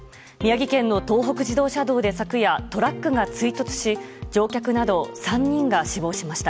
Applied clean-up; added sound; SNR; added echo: none; none; none; none.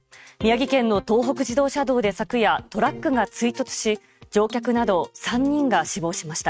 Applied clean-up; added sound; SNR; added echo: neural mask model RNNoise.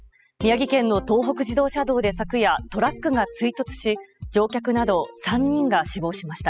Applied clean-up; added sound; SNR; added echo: classical method spectral subtraction.